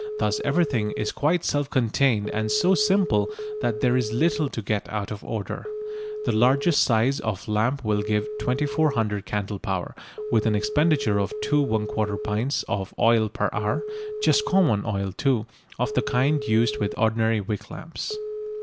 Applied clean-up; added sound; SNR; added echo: none; Telephone; 9 dB; none.